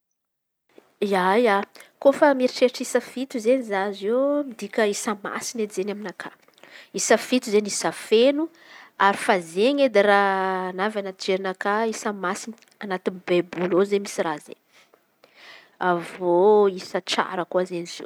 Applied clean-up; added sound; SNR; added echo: none; none; none; none.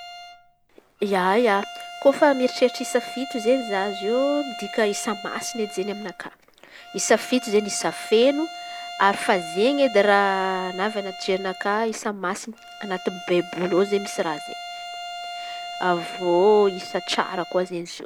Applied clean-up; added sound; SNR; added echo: none; Bowed string instrument; 13 dB; none.